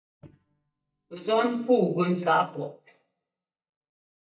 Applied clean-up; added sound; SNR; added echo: neural mask model DeepFilterNet 3.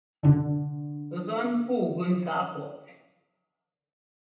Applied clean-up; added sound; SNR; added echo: none; Bowed string instrument; -3 dB; reverberation time 0.9 s.